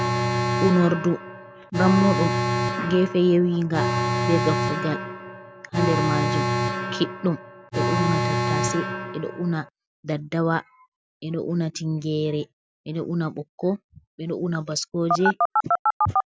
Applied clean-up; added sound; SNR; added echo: none; Alarm; 1 dB; none.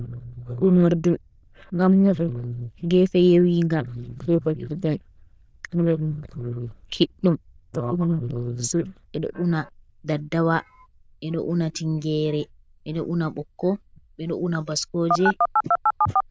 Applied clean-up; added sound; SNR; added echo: neural diffusion model UNIVERSE++.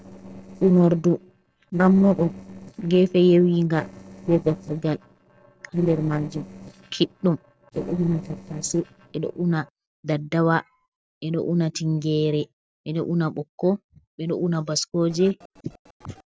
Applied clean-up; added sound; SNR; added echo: neural separator model SepFormer DNS4.